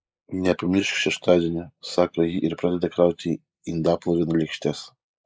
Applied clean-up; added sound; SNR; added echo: neural mask model Resemble Enhance denoiser.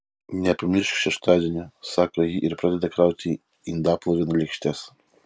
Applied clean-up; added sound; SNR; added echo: none; none; none; none.